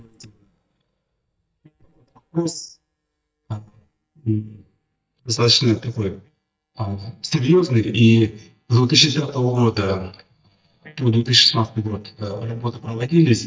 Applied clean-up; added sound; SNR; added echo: neural mask model DeepFilterNet 3.